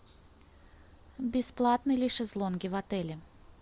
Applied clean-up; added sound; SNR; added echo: none; none; none; none.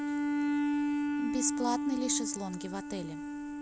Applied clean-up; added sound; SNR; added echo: none; Bowed string instrument; -4 dB; none.